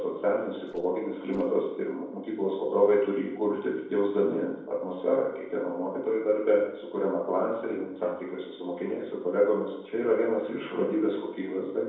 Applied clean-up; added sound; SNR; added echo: neural separator model SepFormer DNS4.